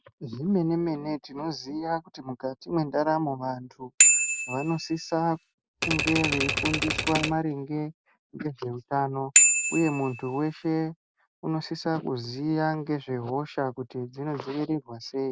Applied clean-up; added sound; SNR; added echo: none; Typewriter + Bicycle bell; -3 dB; none.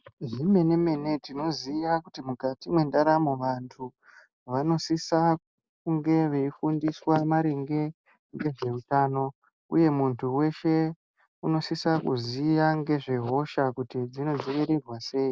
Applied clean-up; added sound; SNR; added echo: none; none; none; none.